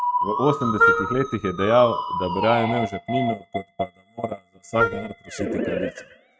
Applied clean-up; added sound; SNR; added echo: neural mask model RNNoise.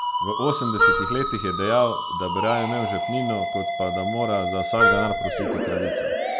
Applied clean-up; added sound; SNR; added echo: none; Musical instrument + Wind instrument, woodwind instrument; -2 dB; none.